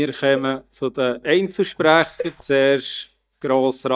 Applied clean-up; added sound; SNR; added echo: neural mask model DeepFilterNet 3.